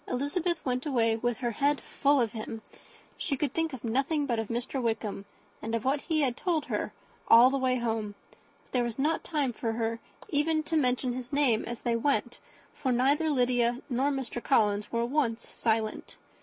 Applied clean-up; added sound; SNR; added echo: none; none; none; none.